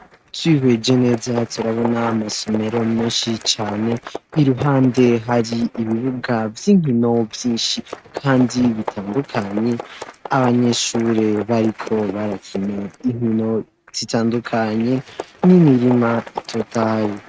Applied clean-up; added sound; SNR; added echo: neural mask model RNNoise.